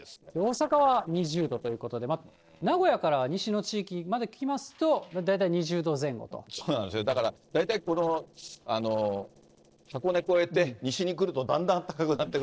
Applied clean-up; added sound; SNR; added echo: neural separator model SepFormer DNS4.